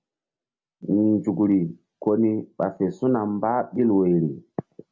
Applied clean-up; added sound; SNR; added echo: none; none; none; none.